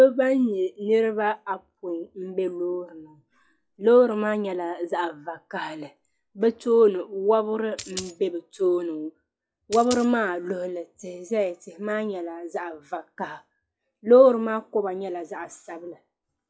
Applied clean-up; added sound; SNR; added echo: classical method log-MMSE.